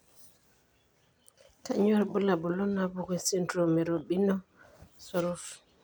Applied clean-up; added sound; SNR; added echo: none; none; none; none.